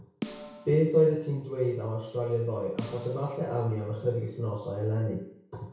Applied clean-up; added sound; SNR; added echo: none; Snare drum; 15 dB; reverberation time 0.6 s.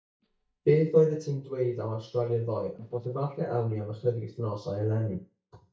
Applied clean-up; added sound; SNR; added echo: neural mask model DeepFilterNet 3.